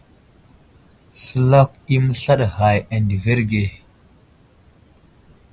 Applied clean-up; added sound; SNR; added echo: none; none; none; none.